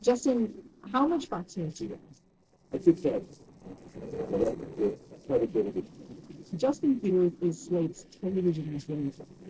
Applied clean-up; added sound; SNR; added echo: neural separator model SepFormer DNS4.